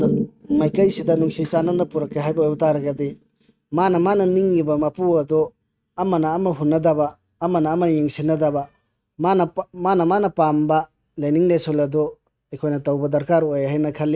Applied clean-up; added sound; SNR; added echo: neural mask model RNNoise.